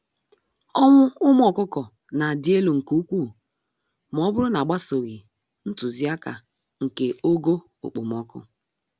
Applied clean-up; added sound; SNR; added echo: none; none; none; none.